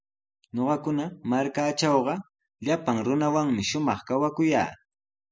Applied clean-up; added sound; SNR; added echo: none; none; none; none.